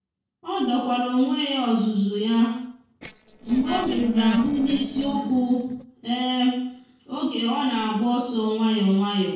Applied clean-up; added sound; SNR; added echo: neural separator model SepFormer DNS4.